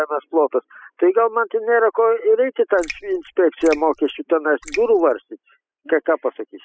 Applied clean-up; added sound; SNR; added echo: classical method spectral subtraction.